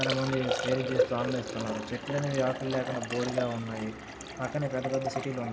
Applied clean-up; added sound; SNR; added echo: none; Liquid; 3 dB; none.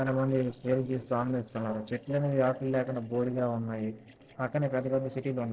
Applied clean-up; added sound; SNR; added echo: neural separator model SepFormer DNS4.